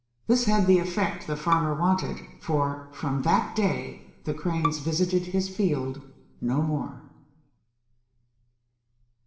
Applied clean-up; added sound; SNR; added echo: none; Bowed string instrument; 11 dB; reverberation time 1.0 s.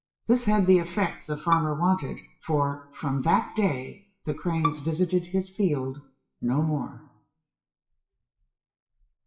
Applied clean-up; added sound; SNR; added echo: classical method WPE with log-MMSE.